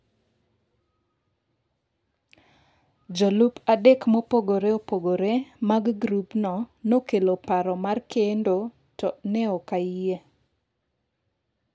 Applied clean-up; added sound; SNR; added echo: none; none; none; none.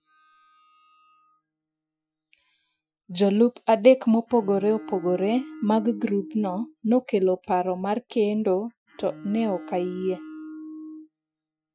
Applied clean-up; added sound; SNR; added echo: classical method Wiener filter.